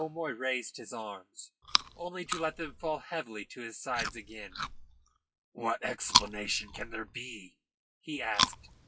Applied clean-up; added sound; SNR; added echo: classical method log-MMSE.